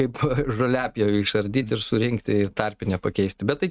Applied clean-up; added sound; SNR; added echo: neural mask model RNNoise.